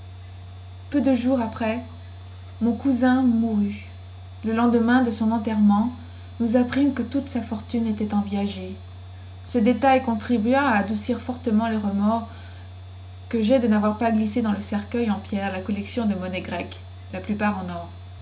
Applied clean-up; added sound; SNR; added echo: none; none; none; none.